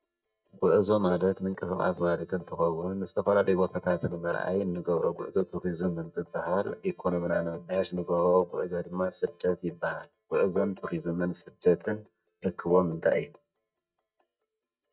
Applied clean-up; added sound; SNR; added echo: neural mask model DeepFilterNet 3.